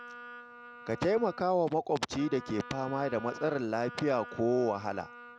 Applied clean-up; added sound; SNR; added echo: none; Wind instrument, woodwind instrument; 16 dB; none.